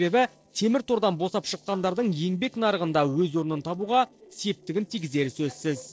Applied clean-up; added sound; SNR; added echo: neural separator model SepFormer DNS4.